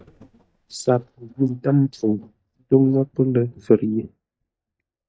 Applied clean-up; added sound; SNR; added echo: neural mask model DeepFilterNet 3.